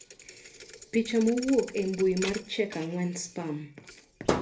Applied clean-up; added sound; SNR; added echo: none; Thump, thud; 8 dB; reverberation time 0.3 s.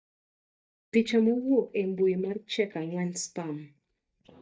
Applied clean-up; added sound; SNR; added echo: neural mask model DeepFilterNet 3.